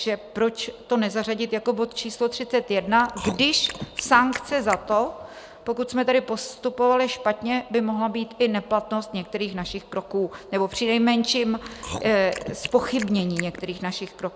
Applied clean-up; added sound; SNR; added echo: none; Chewing, mastication; 12 dB; none.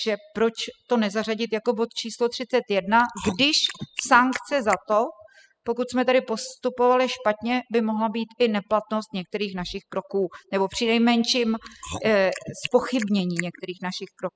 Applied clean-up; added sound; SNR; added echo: classical method spectral subtraction.